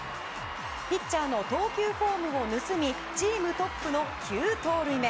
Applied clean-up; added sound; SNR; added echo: none; none; none; none.